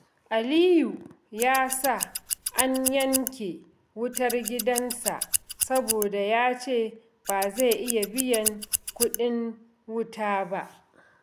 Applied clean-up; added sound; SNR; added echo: none; Scissors; 3 dB; none.